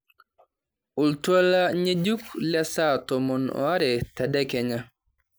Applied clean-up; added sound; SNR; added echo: none; none; none; none.